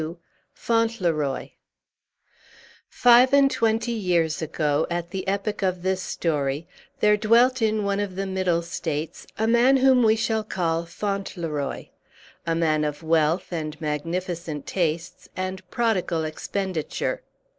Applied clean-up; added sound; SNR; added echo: neural mask model Resemble Enhance denoiser.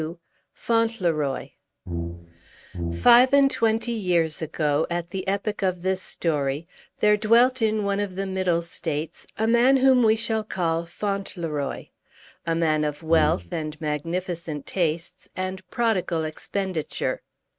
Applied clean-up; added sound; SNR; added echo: neural mask model RNNoise.